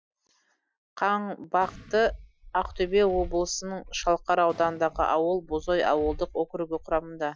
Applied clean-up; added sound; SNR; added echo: classical method Wiener filter.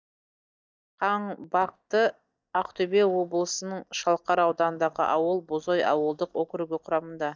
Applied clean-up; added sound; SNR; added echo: neural mask model DeepFilterNet 3.